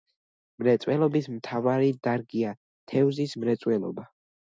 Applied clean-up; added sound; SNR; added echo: none; none; none; none.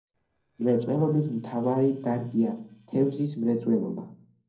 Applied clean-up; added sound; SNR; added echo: neural separator model SepFormer DNS4.